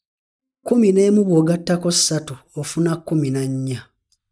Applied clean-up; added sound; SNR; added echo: neural mask model DeepFilterNet 3.